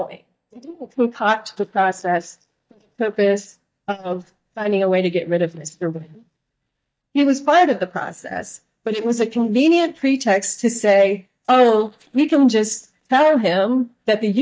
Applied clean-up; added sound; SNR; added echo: neural mask model DeepFilterNet 3.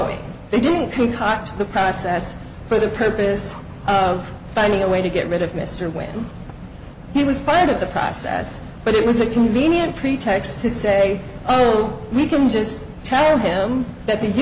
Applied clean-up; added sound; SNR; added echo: none; none; none; none.